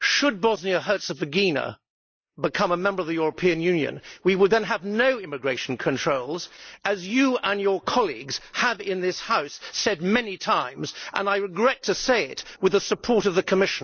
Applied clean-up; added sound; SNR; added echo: neural mask model Resemble Enhance denoiser.